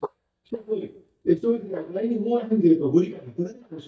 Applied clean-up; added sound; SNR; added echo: neural mask model DeepFilterNet 3.